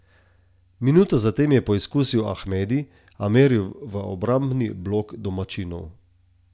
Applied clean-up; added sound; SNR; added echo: none; none; none; none.